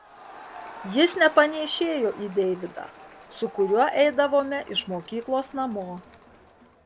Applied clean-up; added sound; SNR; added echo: none; Crowd; 19 dB; none.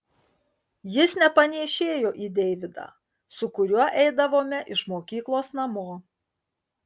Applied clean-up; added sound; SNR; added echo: none; none; none; none.